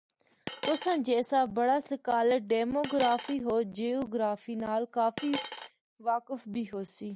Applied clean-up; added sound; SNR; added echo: none; Coin (dropping); 6 dB; none.